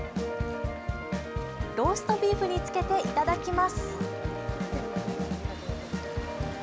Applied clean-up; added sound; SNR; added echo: none; none; none; none.